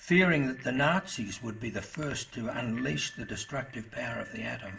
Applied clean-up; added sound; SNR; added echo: none; Bicycle bell; 18 dB; reverberation time 0.4 s.